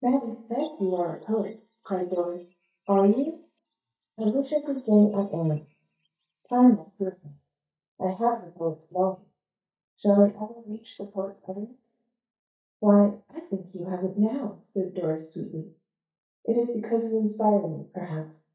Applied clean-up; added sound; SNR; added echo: neural mask model DeepFilterNet 3.